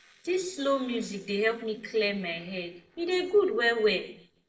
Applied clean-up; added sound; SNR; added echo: neural separator model SepFormer DNS4.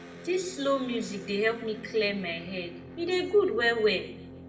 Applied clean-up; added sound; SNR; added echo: none; Electric guitar; 15 dB; reverberation time 0.6 s.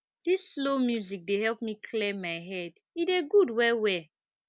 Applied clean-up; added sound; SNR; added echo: none; none; none; none.